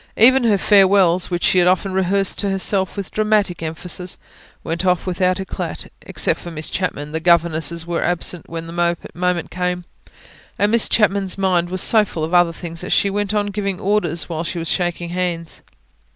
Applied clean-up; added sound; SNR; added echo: none; none; none; none.